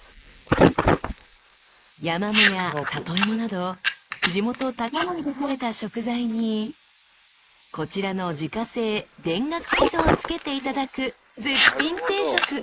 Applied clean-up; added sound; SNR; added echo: neural mask model Resemble Enhance denoiser.